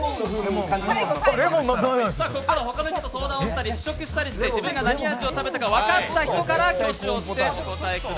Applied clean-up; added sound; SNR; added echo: none; none; none; none.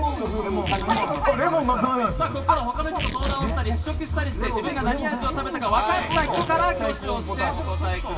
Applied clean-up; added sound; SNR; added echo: none; Tearing; 14 dB; reverberation time 2.5 s.